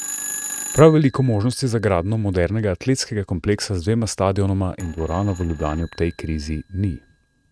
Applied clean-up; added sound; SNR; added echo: neural mask model RNNoise.